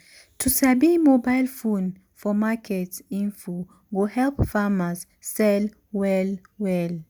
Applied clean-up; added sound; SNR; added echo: none; none; none; none.